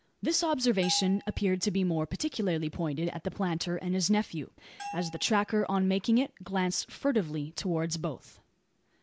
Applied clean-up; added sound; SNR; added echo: none; Bell; 16 dB; none.